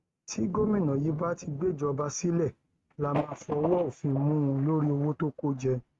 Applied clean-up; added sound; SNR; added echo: neural mask model RNNoise.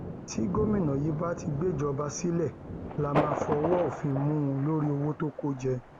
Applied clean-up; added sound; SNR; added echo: none; Thunder; 6 dB; none.